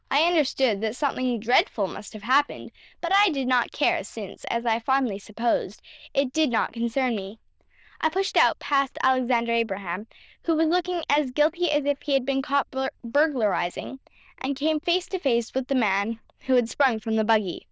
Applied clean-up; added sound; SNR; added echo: neural diffusion model UNIVERSE++.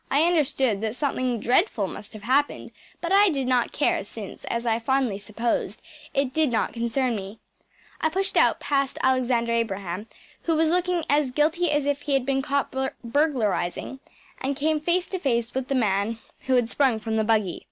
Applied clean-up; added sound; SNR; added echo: none; none; none; none.